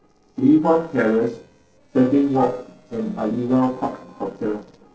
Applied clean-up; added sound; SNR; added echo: neural separator model SepFormer DNS4.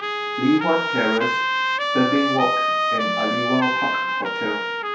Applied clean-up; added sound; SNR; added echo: none; Trumpet; -1 dB; reverberation time 0.2 s.